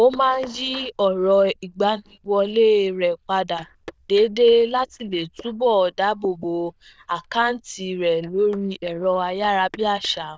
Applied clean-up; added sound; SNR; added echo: neural diffusion model UNIVERSE++.